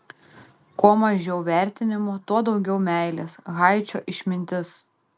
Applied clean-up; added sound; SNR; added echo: none; none; none; none.